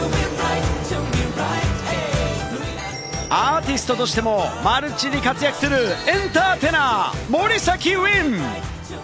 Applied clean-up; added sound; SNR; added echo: none; Gong; 15 dB; none.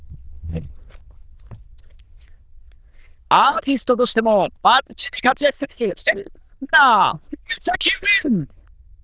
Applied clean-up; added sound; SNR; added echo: neural diffusion model UNIVERSE++.